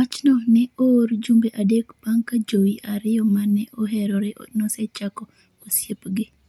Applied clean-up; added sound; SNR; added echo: none; none; none; none.